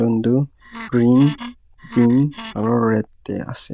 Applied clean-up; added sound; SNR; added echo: neural diffusion model UNIVERSE++.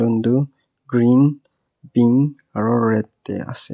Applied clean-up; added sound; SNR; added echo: none; none; none; none.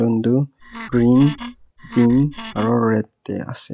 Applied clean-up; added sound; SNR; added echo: none; Wood; 16 dB; none.